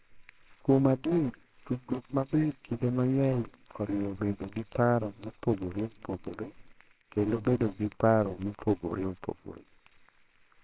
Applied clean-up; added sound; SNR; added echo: neural separator model SepFormer WHAMR!.